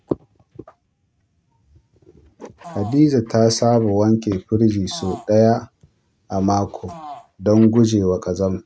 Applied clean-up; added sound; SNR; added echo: neural mask model RNNoise.